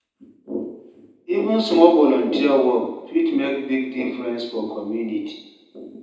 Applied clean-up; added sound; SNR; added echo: none; none; none; reverberation time 0.9 s.